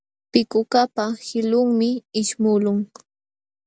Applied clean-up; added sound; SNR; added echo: none; none; none; none.